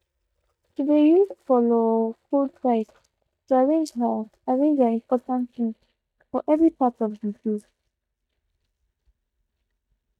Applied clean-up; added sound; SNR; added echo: neural mask model DeepFilterNet 3.